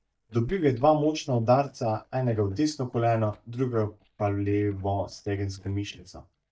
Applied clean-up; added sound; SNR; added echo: neural mask model DeepFilterNet 3.